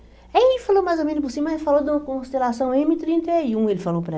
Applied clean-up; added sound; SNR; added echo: none; none; none; none.